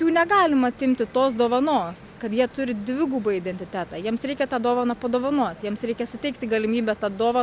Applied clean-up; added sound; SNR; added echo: none; none; none; none.